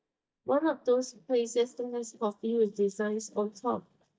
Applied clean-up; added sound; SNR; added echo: neural mask model DeepFilterNet 3.